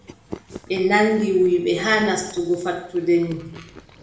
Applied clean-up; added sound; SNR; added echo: none; Chewing, mastication; 20 dB; reverberation time 0.7 s.